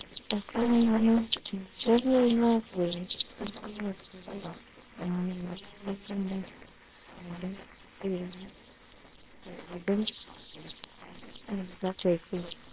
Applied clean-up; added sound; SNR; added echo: neural separator model SepFormer WHAMR!.